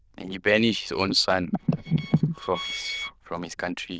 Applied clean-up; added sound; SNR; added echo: neural diffusion model UNIVERSE++.